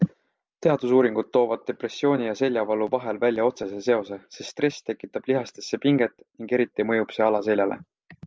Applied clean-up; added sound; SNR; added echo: none; none; none; none.